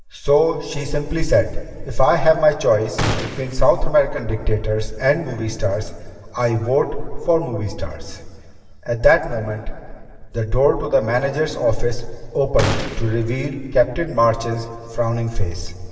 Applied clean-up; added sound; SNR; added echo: none; Gunshot, gunfire; 7 dB; reverberation time 2.2 s.